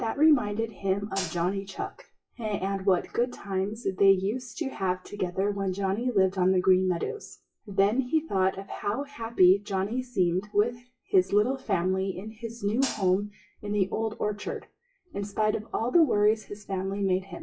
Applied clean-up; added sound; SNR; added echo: classical method WPE with log-MMSE.